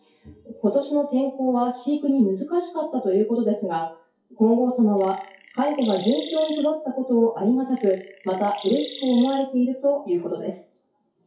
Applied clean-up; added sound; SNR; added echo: classical method WPE with log-MMSE.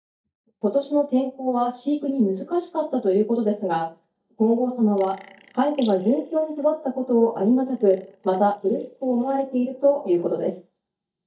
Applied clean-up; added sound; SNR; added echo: neural mask model DeepFilterNet 3.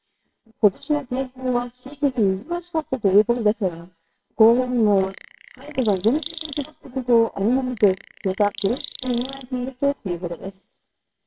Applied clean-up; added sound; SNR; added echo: neural separator model SepFormer WHAMR!.